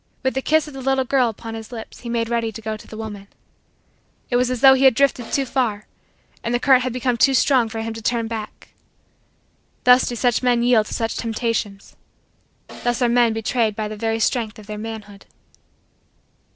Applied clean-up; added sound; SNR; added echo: neural separator model SepFormer DNS4.